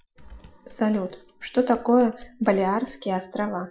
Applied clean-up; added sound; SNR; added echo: classical method Wiener filter.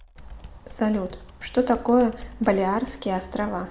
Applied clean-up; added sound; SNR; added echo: none; Computer keyboard; 20 dB; none.